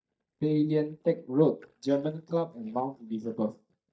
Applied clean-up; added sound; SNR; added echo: neural mask model DeepFilterNet 3.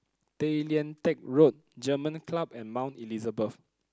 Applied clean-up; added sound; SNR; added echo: none; none; none; none.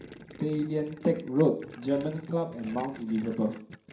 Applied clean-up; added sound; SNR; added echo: none; Gurgling; 18 dB; reverberation time 0.5 s.